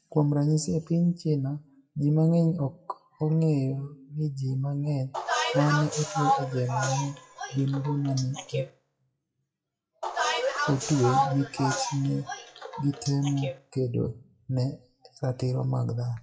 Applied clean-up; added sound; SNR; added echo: classical method WPE with log-MMSE.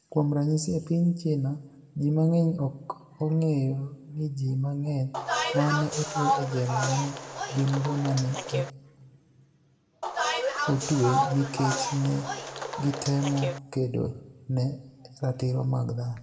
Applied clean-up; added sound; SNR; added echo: none; Bus; 3 dB; reverberation time 0.9 s.